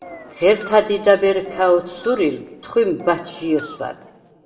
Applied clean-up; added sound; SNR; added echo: none; Engine; 20 dB; reverberation time 0.8 s.